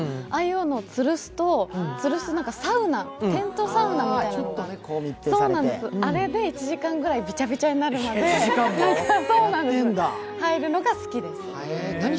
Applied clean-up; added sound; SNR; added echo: none; none; none; none.